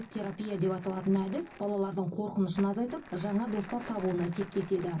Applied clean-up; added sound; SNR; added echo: none; Crumpling, crinkling; 17 dB; reverberation time 0.4 s.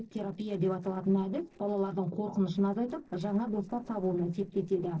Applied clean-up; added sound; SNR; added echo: neural separator model SepFormer DNS4.